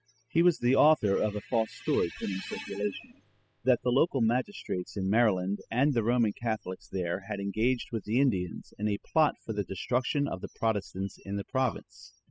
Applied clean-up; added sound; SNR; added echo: classical method spectral subtraction.